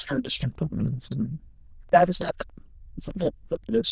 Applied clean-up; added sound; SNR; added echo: neural diffusion model UNIVERSE++.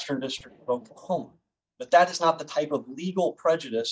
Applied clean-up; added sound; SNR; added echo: neural mask model DeepFilterNet 3.